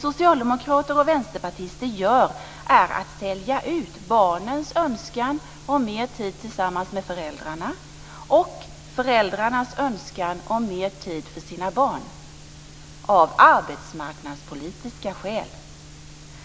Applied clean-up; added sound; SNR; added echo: none; none; none; none.